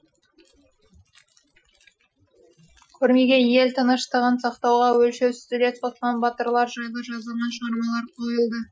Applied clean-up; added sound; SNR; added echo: classical method Wiener filter.